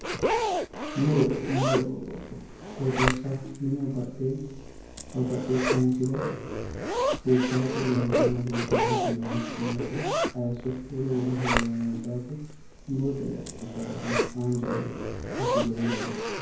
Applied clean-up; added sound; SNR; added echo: none; Zipper (clothing); 2 dB; reverberation time 0.9 s.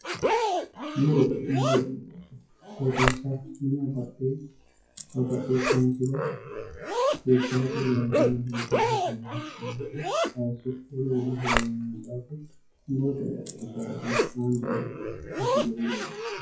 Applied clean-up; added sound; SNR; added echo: classical method WPE with log-MMSE.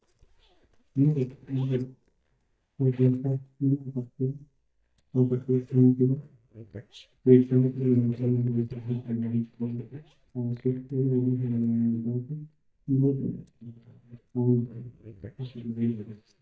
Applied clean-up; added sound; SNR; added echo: neural mask model DeepFilterNet 3.